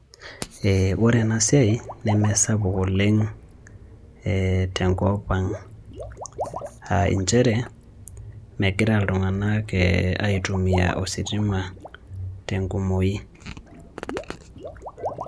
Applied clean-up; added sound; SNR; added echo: none; Water / Liquid; 16 dB; none.